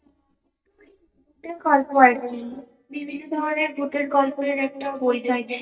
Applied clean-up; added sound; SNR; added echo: neural mask model DeepFilterNet 3.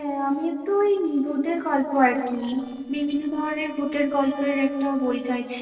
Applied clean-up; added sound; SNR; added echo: neural separator model SepFormer DNS4.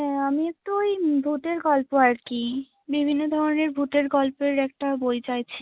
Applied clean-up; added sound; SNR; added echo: none; none; none; none.